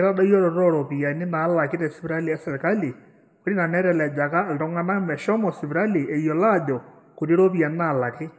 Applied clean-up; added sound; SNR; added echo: none; none; none; reverberation time 0.9 s.